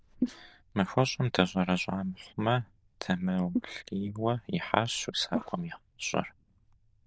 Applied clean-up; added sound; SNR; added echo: neural diffusion model UNIVERSE++.